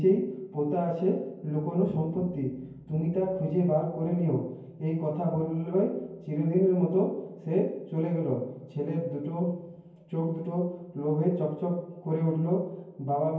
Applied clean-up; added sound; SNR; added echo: none; none; none; reverberation time 0.9 s.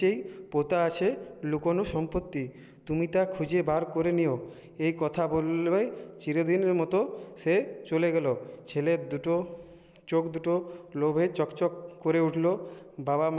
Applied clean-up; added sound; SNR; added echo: none; none; none; none.